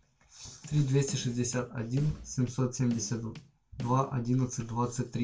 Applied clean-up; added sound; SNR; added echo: none; Bass drum / Snare drum; 17 dB; reverberation time 0.2 s.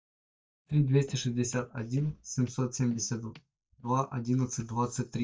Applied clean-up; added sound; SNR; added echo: neural mask model DeepFilterNet 3.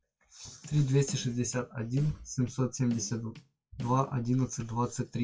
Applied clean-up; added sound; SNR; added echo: classical method WPE with log-MMSE.